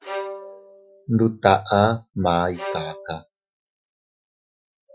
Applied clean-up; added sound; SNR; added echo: classical method Wiener filter.